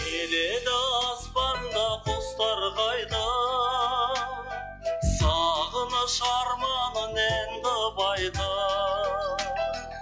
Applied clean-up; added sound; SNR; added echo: classical method log-MMSE.